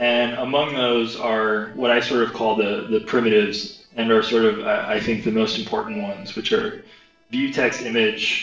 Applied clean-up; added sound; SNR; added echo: neural separator model SepFormer DNS4.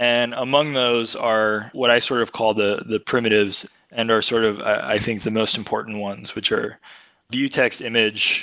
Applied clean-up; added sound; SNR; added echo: none; none; none; none.